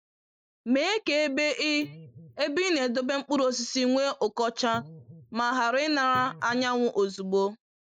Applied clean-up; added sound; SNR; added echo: neural mask model Resemble Enhance denoiser.